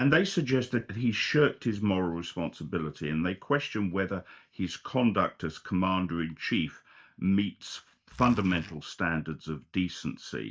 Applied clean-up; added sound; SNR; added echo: neural mask model DeepFilterNet 3.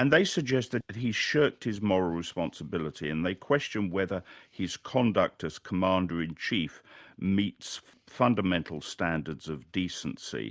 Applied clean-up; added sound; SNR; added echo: none; none; none; none.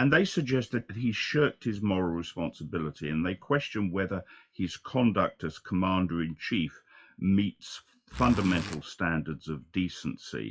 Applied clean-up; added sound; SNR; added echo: classical method WPE with log-MMSE.